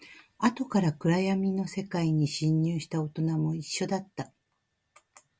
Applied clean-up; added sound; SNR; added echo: none; none; none; none.